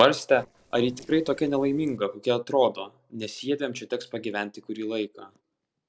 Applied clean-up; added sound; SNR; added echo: neural separator model SepFormer DNS4.